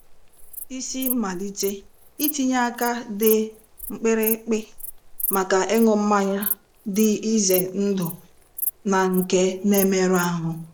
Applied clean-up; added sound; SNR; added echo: none; Insect; 10 dB; none.